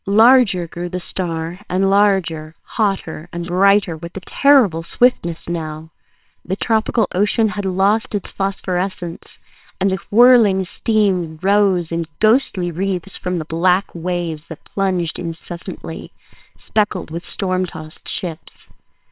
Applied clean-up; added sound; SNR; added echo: neural separator model SepFormer WHAMR!.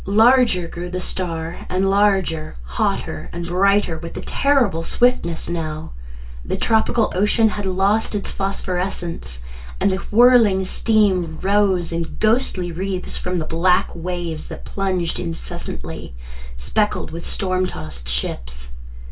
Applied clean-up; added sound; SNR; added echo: none; Wind; 17 dB; reverberation time 0.2 s.